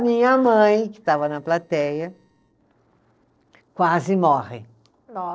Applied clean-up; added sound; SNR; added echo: neural separator model SepFormer DNS4.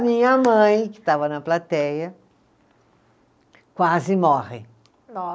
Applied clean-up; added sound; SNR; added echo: none; none; none; none.